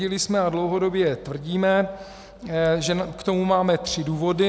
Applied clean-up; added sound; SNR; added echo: none; none; none; none.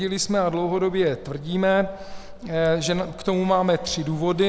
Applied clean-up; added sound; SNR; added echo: none; Gull, seagull / Fowl; 17 dB; none.